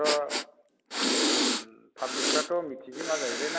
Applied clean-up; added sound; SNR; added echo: none; Breathing; -3 dB; none.